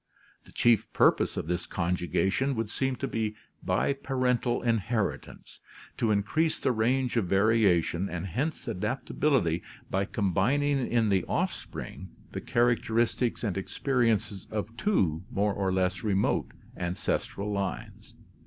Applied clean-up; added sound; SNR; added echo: none; none; none; none.